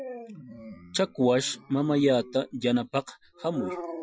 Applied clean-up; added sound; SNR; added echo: classical method Wiener filter.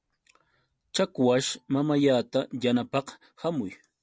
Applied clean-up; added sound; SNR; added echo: none; none; none; none.